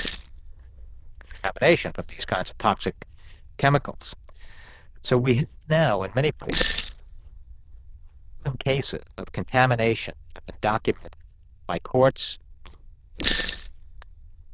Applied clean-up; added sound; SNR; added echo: neural diffusion model UNIVERSE++.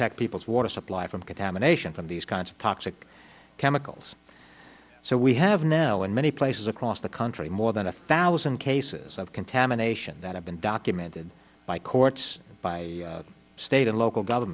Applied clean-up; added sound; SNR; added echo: none; none; none; none.